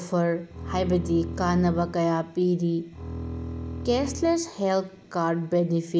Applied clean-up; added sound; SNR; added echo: none; Bowed string instrument; 10 dB; none.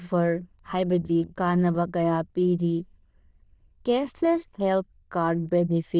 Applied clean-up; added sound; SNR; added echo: neural diffusion model UNIVERSE++.